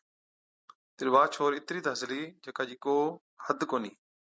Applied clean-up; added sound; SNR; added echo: none; none; none; none.